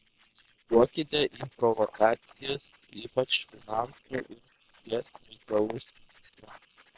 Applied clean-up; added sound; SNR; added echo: neural separator model SepFormer WHAM!.